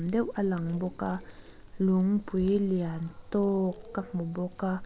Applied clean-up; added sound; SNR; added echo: none; Crackle; 20 dB; none.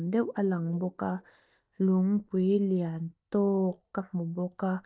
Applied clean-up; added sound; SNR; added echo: neural mask model DeepFilterNet 3.